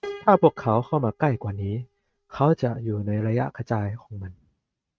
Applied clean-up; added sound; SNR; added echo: neural mask model RNNoise.